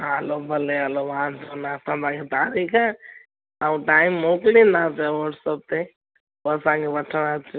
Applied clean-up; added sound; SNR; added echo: none; none; none; none.